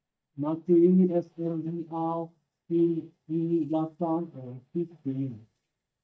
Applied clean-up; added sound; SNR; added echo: neural mask model DeepFilterNet 3.